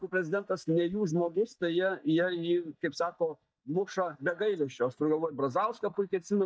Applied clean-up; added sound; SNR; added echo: neural mask model DeepFilterNet 3.